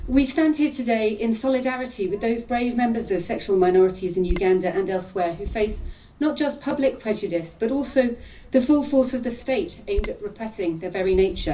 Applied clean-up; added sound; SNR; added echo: none; Bird vocalization, bird call, bird song; 14 dB; reverberation time 0.4 s.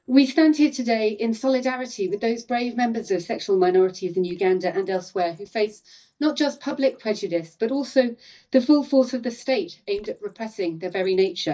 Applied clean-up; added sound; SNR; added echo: neural mask model DeepFilterNet 3.